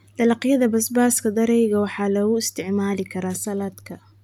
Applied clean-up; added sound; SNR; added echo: none; none; none; none.